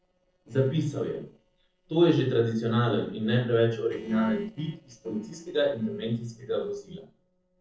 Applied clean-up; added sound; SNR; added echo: neural separator model SepFormer DNS4.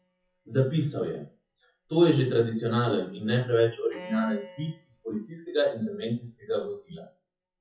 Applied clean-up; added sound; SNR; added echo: classical method WPE with log-MMSE.